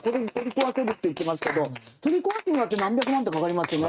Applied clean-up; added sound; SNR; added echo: neural mask model RNNoise.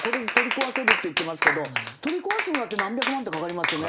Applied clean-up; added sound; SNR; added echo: none; Clapping; -3 dB; none.